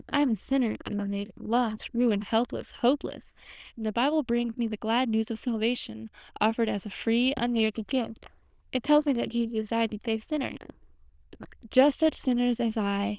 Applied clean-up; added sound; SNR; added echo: neural diffusion model UNIVERSE++.